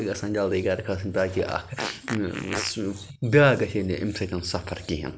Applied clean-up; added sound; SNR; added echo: none; Fart; 11 dB; none.